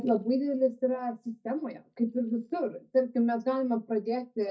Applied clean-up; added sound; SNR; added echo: neural mask model DeepFilterNet 3.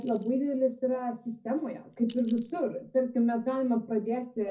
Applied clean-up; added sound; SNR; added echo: none; Chink, clink; 17 dB; reverberation time 0.4 s.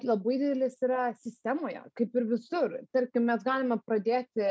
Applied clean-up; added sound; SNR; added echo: none; none; none; none.